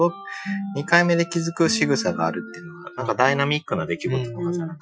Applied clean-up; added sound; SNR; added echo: classical method Wiener filter.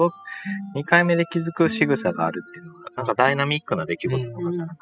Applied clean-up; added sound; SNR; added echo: classical method spectral subtraction.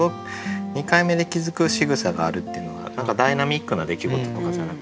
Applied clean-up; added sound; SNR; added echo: none; none; none; none.